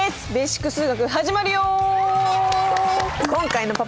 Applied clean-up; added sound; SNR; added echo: none; none; none; none.